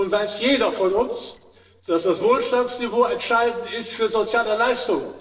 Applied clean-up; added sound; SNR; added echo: neural separator model SepFormer DNS4.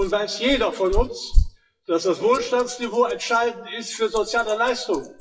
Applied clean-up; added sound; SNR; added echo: classical method WPE with log-MMSE.